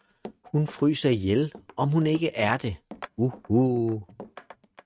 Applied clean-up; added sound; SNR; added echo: neural mask model RNNoise.